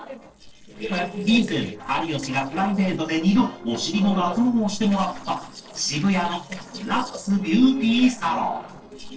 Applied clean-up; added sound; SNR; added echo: neural separator model SepFormer DNS4.